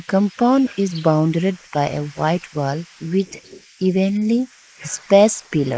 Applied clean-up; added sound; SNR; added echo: neural mask model Resemble Enhance denoiser.